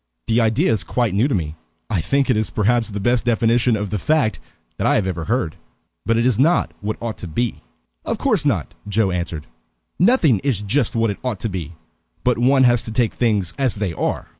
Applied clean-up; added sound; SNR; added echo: none; none; none; none.